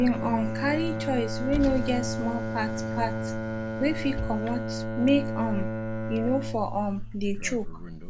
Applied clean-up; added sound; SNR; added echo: none; Car + Bowed string instrument; 2 dB; none.